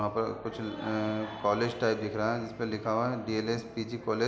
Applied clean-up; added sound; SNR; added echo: none; none; none; none.